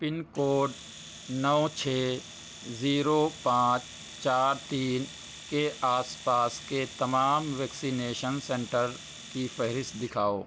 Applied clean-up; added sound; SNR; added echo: none; Domestic sounds, home sounds; 16 dB; none.